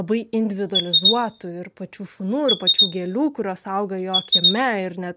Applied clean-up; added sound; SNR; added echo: none; Chirp, tweet; -4 dB; none.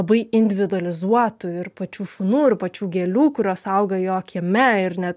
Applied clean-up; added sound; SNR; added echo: none; none; none; none.